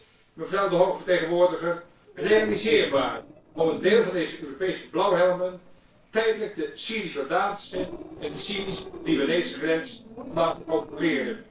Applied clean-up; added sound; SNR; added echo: neural separator model SepFormer DNS4.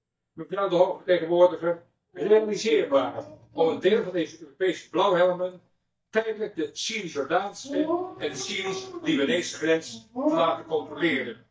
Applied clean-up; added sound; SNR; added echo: neural mask model DeepFilterNet 3.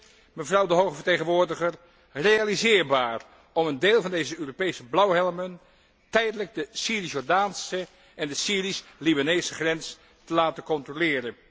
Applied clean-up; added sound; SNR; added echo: none; none; none; none.